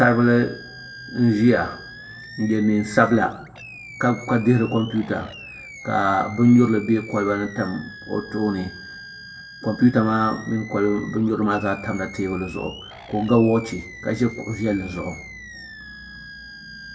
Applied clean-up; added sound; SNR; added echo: none; Animal; 18 dB; reverberation time 0.5 s.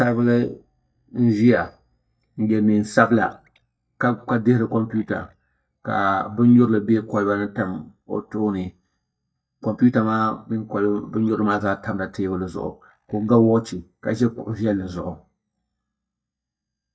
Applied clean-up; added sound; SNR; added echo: neural mask model DeepFilterNet 3.